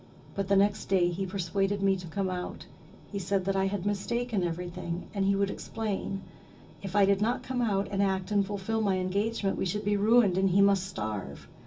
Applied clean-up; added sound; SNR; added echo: none; none; none; reverberation time 0.4 s.